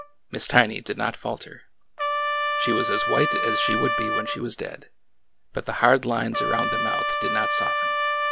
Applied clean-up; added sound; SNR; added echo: none; Trumpet; 0 dB; none.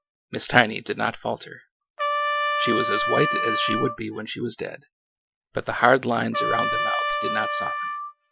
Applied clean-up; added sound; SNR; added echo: classical method Wiener filter.